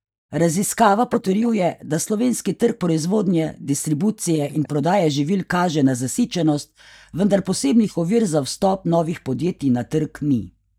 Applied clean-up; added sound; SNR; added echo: neural mask model DeepFilterNet 3.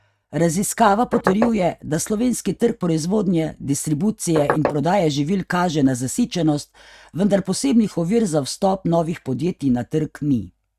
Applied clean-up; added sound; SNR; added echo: neural mask model RNNoise.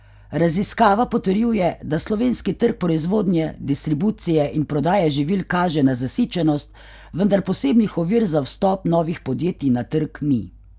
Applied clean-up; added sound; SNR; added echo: none; none; none; none.